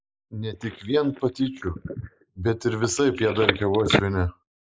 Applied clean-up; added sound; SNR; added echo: neural mask model Resemble Enhance denoiser.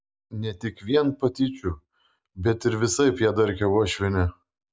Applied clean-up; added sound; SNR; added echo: none; none; none; none.